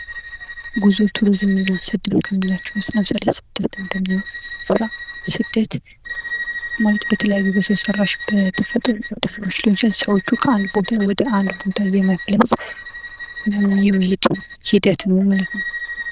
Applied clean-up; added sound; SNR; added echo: neural diffusion model UNIVERSE++.